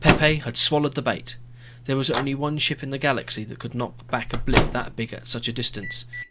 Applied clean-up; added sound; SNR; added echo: none; Microwave oven; 3 dB; none.